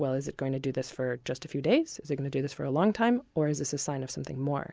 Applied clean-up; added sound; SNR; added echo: none; none; none; none.